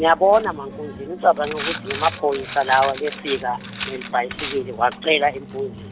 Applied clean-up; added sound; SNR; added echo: none; Coin (dropping); 11 dB; none.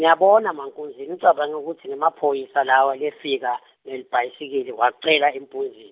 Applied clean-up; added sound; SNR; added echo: none; none; none; none.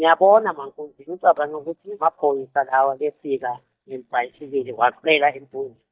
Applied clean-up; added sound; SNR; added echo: neural mask model DeepFilterNet 3.